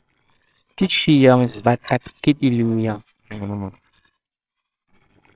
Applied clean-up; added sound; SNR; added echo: neural separator model SepFormer WHAMR!.